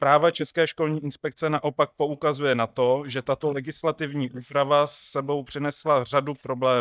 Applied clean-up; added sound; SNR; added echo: neural mask model DeepFilterNet 3.